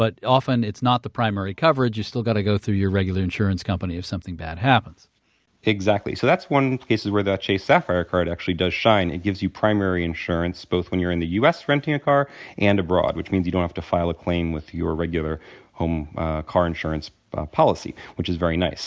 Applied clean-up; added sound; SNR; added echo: none; none; none; none.